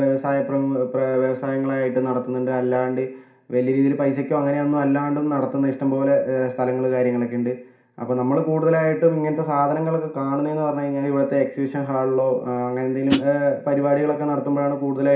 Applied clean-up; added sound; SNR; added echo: none; Hi-hat; 5 dB; reverberation time 0.5 s.